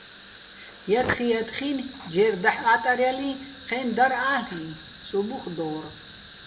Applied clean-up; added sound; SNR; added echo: none; Fire; 11 dB; reverberation time 0.6 s.